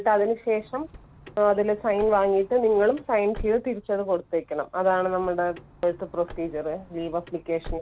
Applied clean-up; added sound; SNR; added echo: none; Car; 19 dB; none.